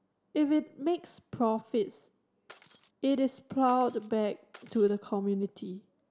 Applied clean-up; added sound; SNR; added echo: none; Shatter; 15 dB; none.